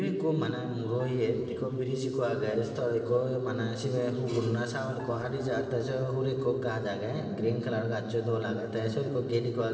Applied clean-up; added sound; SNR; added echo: neural separator model SepFormer DNS4.